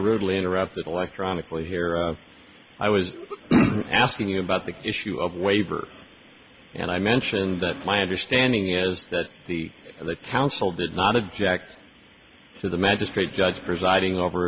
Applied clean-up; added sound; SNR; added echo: none; none; none; none.